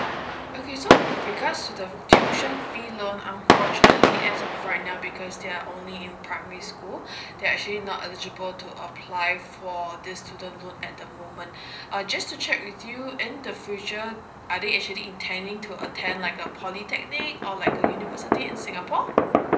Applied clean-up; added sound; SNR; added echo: none; Fireworks; -5 dB; reverberation time 0.5 s.